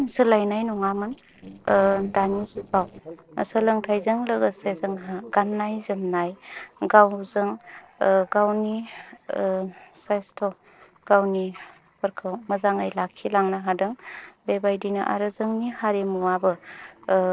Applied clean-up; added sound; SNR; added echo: neural separator model SepFormer DNS4.